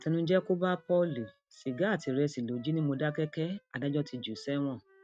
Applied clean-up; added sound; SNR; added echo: neural mask model RNNoise.